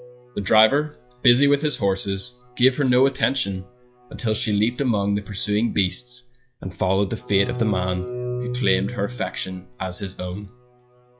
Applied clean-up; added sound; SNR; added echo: classical method log-MMSE.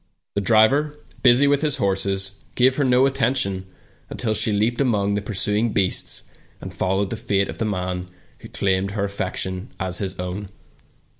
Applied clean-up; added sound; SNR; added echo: none; none; none; none.